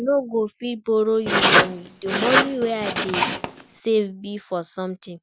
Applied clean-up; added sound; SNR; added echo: none; Writing; -3 dB; none.